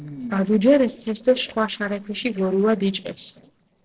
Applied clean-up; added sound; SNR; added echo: neural separator model SepFormer DNS4.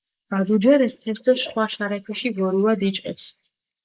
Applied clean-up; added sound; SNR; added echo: neural mask model Resemble Enhance denoiser.